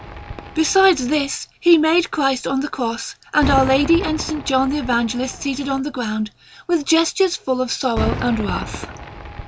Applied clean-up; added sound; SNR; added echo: none; Cheering / Fireworks; 11 dB; none.